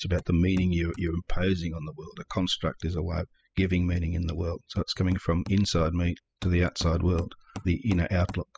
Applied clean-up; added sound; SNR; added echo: classical method spectral subtraction.